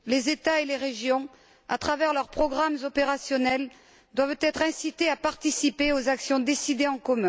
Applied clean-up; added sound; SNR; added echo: none; none; none; none.